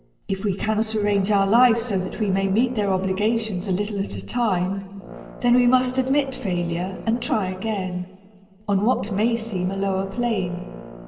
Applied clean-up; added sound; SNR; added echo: none; Brass instrument; 15 dB; reverberation time 2.4 s.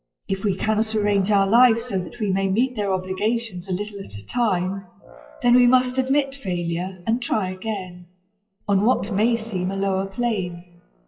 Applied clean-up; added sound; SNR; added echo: classical method WPE with log-MMSE.